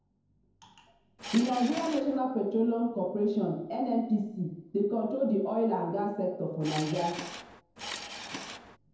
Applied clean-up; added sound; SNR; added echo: none; Subway, metro, underground / Engine; 10 dB; reverberation time 0.9 s.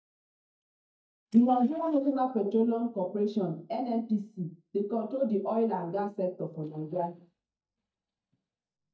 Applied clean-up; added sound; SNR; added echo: neural mask model DeepFilterNet 3.